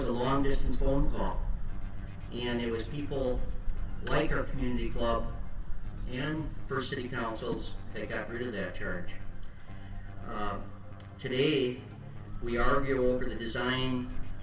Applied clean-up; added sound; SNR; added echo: none; Keyboard (musical); 18 dB; reverberation time 1.0 s.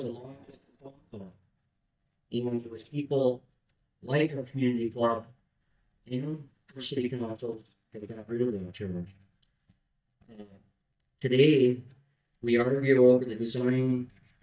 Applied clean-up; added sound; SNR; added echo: neural mask model DeepFilterNet 3.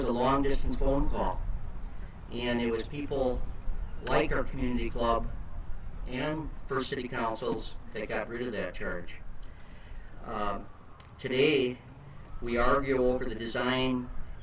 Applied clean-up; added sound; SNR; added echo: none; none; none; none.